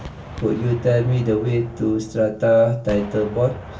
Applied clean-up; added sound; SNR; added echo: none; Gunshot, gunfire; 16 dB; reverberation time 0.3 s.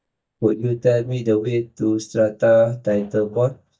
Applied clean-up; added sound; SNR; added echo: neural mask model DeepFilterNet 3.